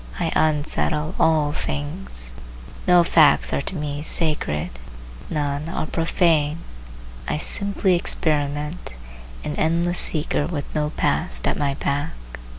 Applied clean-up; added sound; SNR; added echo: none; none; none; none.